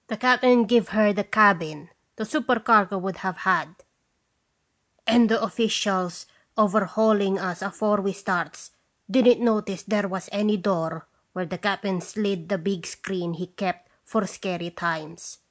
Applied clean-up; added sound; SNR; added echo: none; none; none; none.